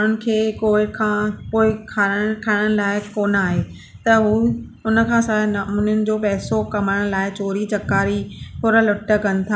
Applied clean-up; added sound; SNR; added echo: none; none; none; none.